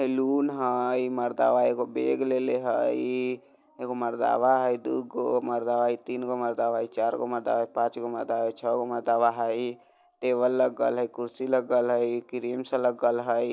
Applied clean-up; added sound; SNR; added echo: none; none; none; none.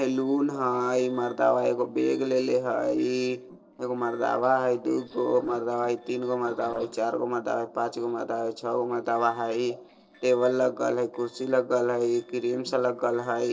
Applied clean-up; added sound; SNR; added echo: neural separator model SepFormer DNS4.